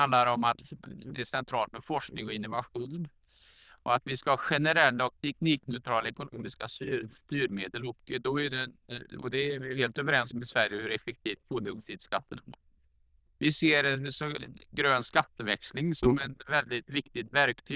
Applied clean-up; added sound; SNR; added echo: neural diffusion model UNIVERSE++.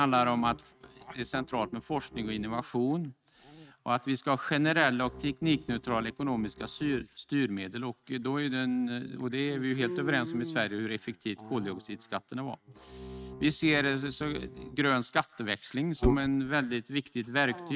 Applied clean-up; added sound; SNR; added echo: neural mask model RNNoise.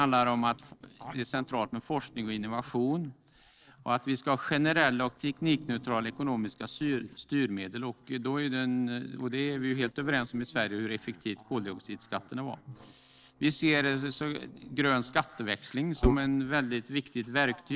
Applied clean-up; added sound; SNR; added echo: neural separator model SepFormer DNS4.